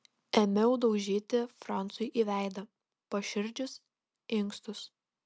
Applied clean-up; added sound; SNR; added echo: none; none; none; none.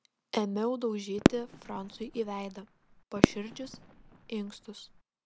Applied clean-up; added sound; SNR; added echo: none; Fireworks; -4 dB; none.